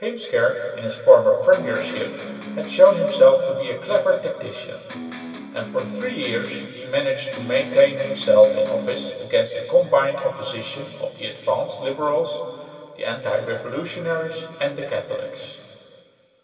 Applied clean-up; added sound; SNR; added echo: none; Electric guitar; 12 dB; reverberation time 2.5 s.